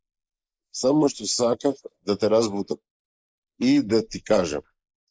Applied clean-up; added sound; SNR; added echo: neural mask model Resemble Enhance denoiser.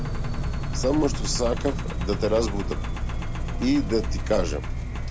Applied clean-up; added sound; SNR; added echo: none; Engine; 0 dB; none.